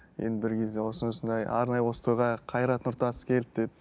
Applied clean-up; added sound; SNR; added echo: none; none; none; none.